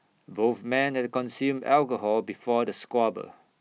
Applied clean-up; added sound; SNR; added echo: none; none; none; none.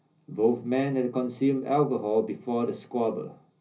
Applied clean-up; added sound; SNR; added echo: none; none; none; reverberation time 0.5 s.